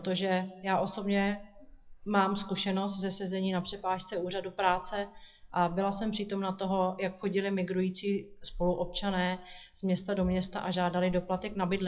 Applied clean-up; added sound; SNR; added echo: classical method WPE with log-MMSE.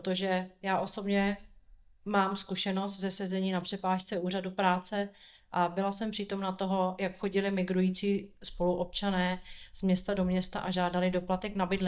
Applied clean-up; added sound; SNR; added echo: neural mask model DeepFilterNet 3.